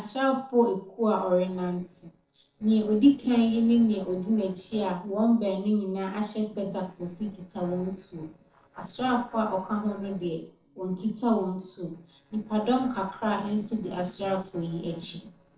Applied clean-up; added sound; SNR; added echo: neural separator model SepFormer DNS4.